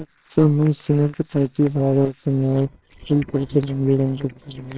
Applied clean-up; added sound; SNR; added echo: neural separator model SepFormer WHAMR!.